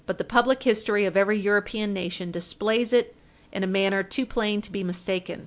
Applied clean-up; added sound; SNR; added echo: none; none; none; none.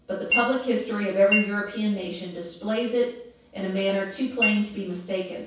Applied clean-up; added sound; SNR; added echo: none; Chink, clink; 4 dB; reverberation time 0.7 s.